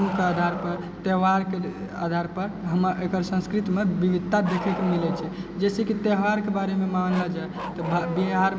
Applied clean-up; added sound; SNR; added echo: none; Bark; 13 dB; none.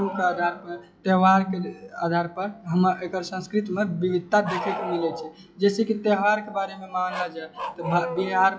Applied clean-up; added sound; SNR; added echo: classical method log-MMSE.